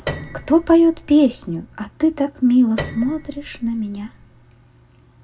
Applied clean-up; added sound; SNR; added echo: none; Piano; 14 dB; reverberation time 0.2 s.